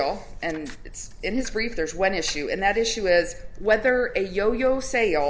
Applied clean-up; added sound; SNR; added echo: none; none; none; none.